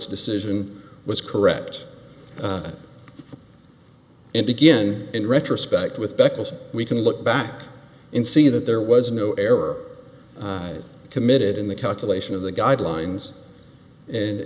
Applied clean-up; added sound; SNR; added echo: none; none; none; none.